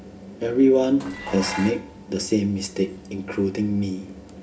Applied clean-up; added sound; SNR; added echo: none; Dishes, pots, and pans; 14 dB; reverberation time 0.3 s.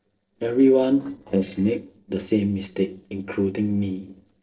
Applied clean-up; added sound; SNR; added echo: neural separator model SepFormer DNS4.